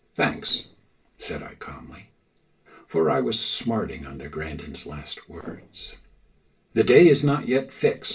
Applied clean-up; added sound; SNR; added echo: neural separator model SepFormer DNS4.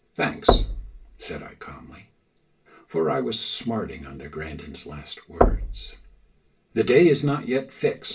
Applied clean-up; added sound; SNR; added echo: none; Knock / Wood; 0 dB; reverberation time 0.2 s.